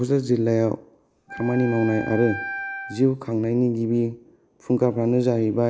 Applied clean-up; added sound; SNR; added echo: none; Wind instrument, woodwind instrument; 11 dB; none.